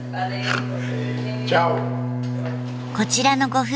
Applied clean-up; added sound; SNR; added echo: none; Bowed string instrument; 3 dB; none.